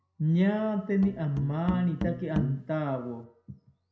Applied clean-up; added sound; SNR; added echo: none; Musical instrument; 9 dB; reverberation time 0.5 s.